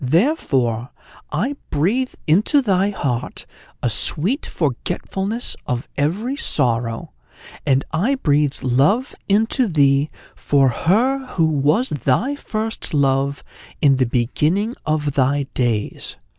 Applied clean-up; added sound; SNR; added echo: none; none; none; none.